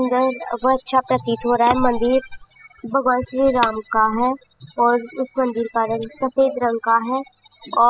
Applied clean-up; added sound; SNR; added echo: classical method spectral subtraction.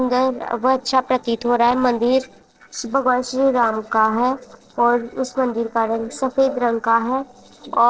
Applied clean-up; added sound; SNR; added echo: neural separator model SepFormer DNS4.